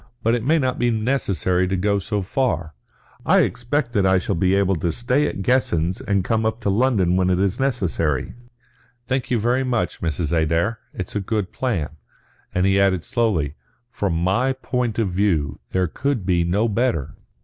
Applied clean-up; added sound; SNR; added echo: none; none; none; none.